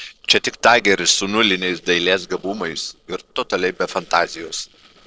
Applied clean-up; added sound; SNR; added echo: neural separator model SepFormer DNS4.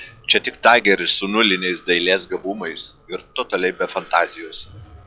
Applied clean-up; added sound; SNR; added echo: classical method log-MMSE.